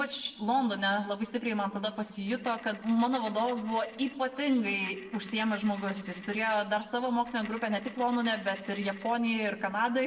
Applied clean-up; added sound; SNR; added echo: neural separator model SepFormer DNS4.